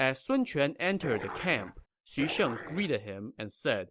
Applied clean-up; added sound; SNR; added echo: none; Dog; 10 dB; none.